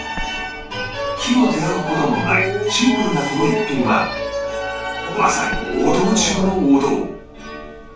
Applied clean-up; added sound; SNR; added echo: none; Explosion; 19 dB; reverberation time 0.3 s.